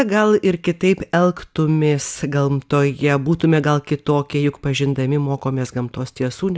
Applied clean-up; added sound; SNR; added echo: none; none; none; none.